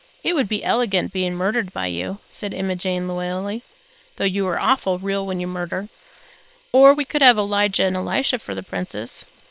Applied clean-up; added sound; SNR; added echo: neural separator model SepFormer WHAM!.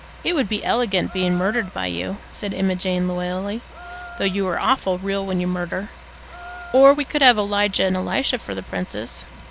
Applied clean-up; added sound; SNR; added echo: none; Gasp + Truck; 19 dB; none.